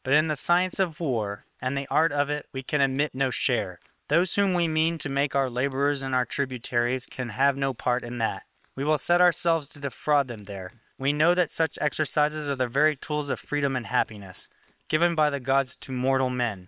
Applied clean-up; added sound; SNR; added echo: neural separator model SepFormer WHAM!.